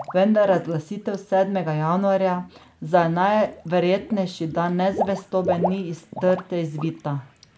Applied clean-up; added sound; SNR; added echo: none; Water / Liquid; 12 dB; none.